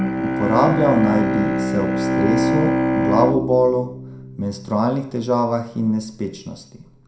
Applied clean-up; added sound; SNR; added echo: none; Bowed string instrument; 1 dB; reverberation time 0.4 s.